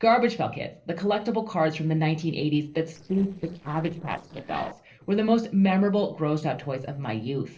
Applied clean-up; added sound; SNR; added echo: neural separator model SepFormer DNS4.